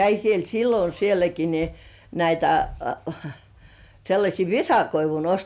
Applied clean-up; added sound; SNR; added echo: none; none; none; none.